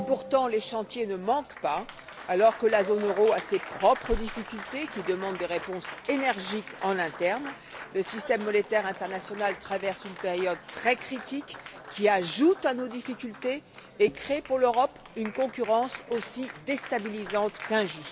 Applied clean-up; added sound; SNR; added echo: none; Applause; 14 dB; none.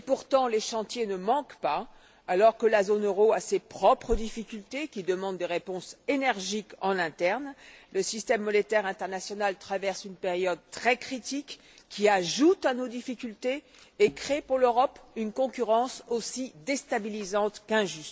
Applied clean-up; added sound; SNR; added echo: none; none; none; none.